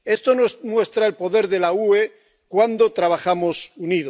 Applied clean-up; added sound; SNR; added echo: none; none; none; none.